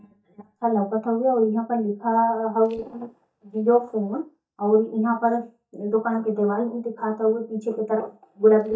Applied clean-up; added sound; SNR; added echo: neural mask model DeepFilterNet 3.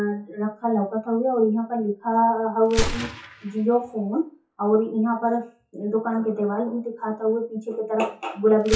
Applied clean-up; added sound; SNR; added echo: classical method WPE with log-MMSE.